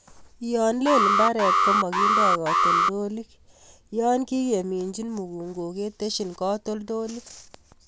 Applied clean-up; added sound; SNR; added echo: none; Alarm; -4 dB; none.